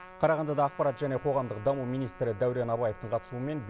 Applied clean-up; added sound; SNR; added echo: none; Trumpet; 19 dB; none.